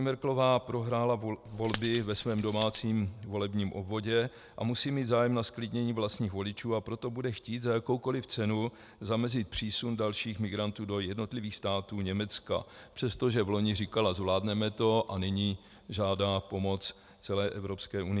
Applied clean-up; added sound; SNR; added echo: none; Coin (dropping); 1 dB; none.